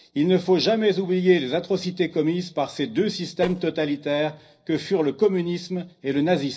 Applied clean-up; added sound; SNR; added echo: neural separator model SepFormer DNS4.